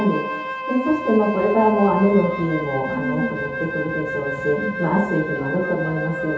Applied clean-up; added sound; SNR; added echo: none; Wind instrument, woodwind instrument; 7 dB; reverberation time 0.8 s.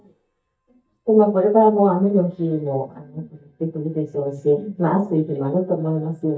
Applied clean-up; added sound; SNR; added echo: neural mask model DeepFilterNet 3.